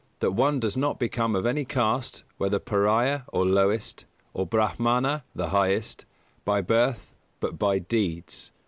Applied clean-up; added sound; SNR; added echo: none; none; none; none.